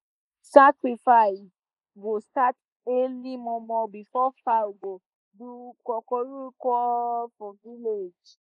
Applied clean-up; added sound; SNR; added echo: neural mask model Resemble Enhance denoiser.